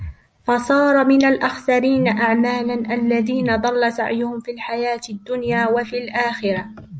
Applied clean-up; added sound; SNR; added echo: none; none; none; none.